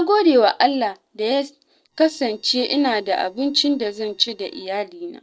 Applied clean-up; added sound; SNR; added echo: neural separator model SepFormer DNS4.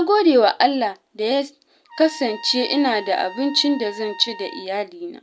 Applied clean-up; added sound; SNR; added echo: none; Trumpet; 17 dB; none.